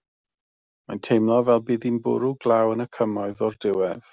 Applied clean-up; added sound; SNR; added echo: none; none; none; none.